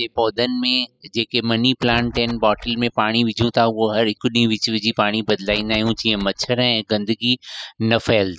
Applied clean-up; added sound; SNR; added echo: classical method spectral subtraction.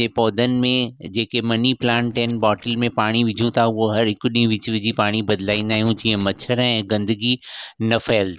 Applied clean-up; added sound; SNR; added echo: neural separator model SepFormer DNS4.